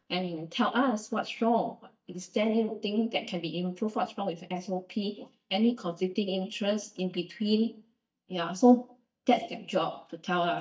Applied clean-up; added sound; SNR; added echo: neural mask model DeepFilterNet 3.